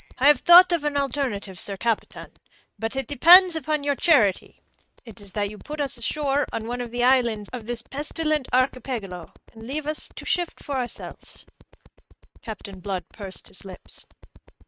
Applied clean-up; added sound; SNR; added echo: neural mask model RNNoise.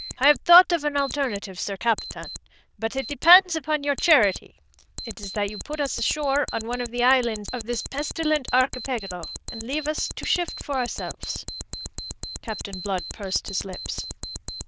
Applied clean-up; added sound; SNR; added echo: neural diffusion model UNIVERSE++.